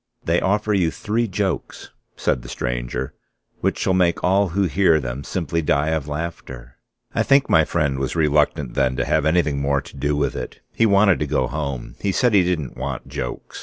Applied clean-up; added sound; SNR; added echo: none; none; none; none.